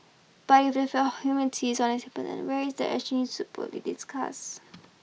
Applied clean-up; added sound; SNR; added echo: none; none; none; none.